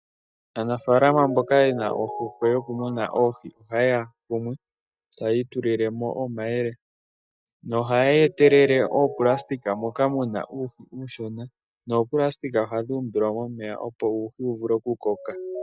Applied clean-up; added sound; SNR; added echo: neural mask model DeepFilterNet 3.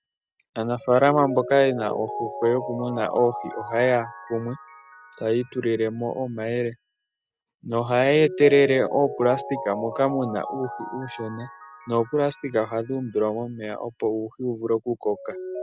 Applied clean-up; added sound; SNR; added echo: none; Mallet percussion; 12 dB; none.